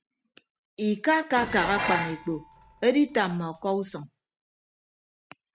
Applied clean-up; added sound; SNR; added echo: none; Dishes, pots, and pans; 6 dB; none.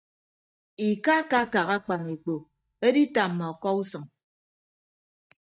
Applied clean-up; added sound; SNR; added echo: neural mask model DeepFilterNet 3.